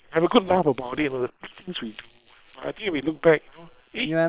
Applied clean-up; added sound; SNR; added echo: neural separator model SepFormer WHAM!.